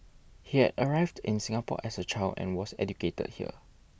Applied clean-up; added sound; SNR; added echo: none; none; none; none.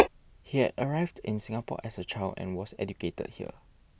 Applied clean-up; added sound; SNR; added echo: none; Writing; 2 dB; none.